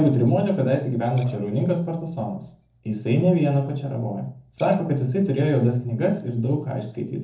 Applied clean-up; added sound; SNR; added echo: neural separator model SepFormer DNS4.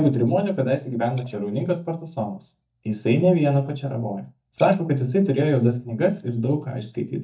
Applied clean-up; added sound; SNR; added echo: neural mask model DeepFilterNet 3.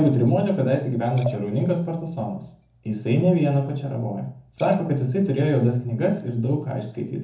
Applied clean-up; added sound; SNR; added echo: none; Liquid; 17 dB; reverberation time 0.6 s.